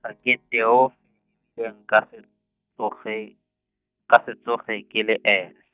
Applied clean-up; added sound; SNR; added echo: neural mask model DeepFilterNet 3.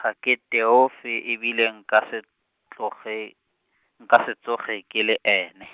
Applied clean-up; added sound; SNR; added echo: none; none; none; none.